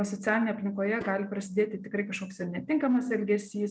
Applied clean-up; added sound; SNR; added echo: neural separator model SepFormer DNS4.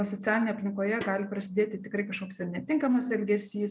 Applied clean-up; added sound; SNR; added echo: none; Snare drum; 16 dB; none.